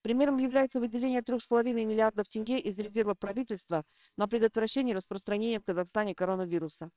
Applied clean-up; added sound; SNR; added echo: neural separator model SepFormer WHAMR!.